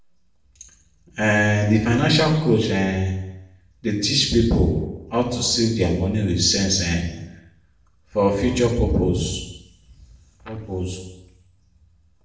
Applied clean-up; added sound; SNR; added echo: none; none; none; reverberation time 0.8 s.